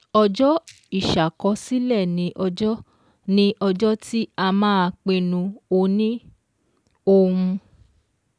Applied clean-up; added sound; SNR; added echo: none; none; none; none.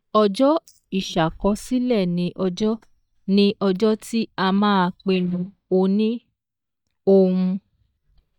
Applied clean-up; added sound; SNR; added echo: neural mask model DeepFilterNet 3.